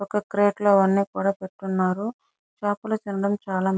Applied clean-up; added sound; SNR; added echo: none; none; none; none.